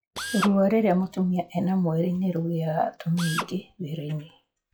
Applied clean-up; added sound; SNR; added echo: classical method log-MMSE.